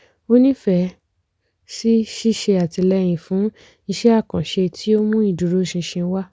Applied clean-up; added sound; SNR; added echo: none; none; none; none.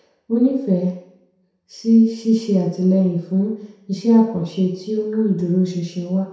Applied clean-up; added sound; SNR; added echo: none; none; none; reverberation time 0.7 s.